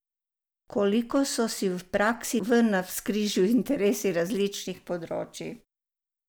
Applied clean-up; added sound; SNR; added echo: none; none; none; none.